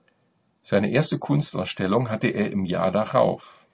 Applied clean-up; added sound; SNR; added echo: none; none; none; none.